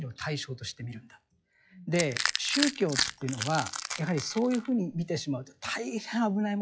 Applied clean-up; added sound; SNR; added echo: classical method log-MMSE.